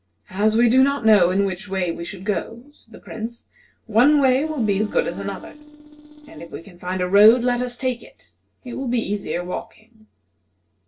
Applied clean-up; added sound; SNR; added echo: neural separator model SepFormer DNS4.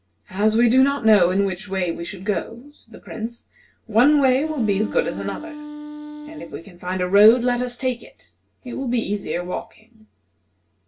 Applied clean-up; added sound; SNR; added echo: none; Wind instrument, woodwind instrument; 12 dB; reverberation time 0.2 s.